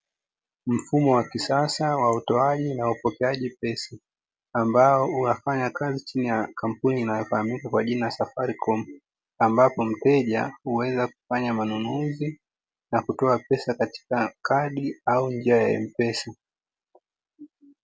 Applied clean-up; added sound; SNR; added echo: none; none; none; none.